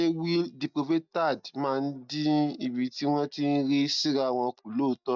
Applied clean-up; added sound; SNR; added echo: neural mask model DeepFilterNet 3.